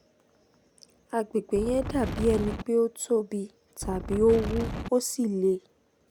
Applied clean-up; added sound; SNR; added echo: none; Wind; 5 dB; none.